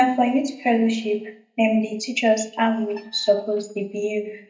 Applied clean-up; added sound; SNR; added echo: neural mask model DeepFilterNet 3.